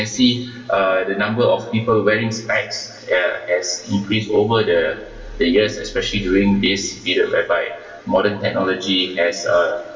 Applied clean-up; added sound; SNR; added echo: none; none; none; reverberation time 1.6 s.